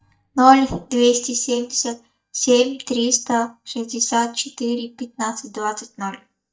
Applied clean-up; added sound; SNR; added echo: neural mask model DeepFilterNet 3.